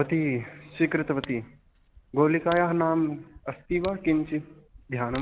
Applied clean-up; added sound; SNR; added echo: none; Tick; 17 dB; none.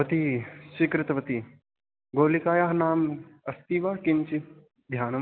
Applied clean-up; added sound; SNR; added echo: none; none; none; none.